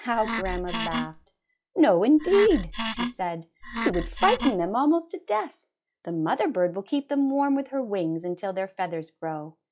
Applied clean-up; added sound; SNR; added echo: classical method log-MMSE.